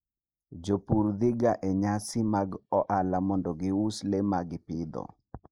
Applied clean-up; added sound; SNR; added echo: neural mask model Resemble Enhance denoiser.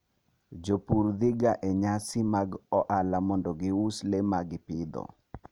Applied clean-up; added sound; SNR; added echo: none; none; none; none.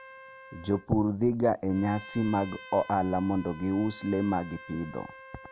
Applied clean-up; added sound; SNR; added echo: none; Trumpet; 18 dB; none.